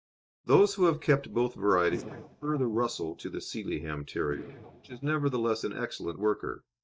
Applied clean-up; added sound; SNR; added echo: neural mask model DeepFilterNet 3.